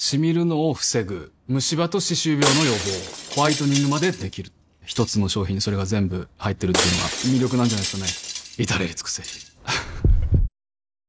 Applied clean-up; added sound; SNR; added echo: none; Shatter; 7 dB; none.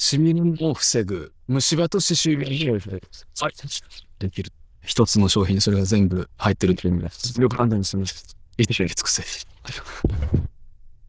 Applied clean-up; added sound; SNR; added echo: neural diffusion model UNIVERSE++.